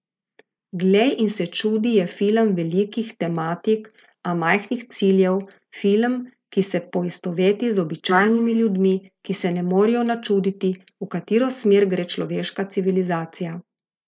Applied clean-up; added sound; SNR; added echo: neural mask model Resemble Enhance denoiser.